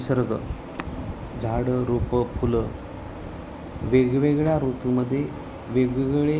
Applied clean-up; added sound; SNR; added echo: none; none; none; none.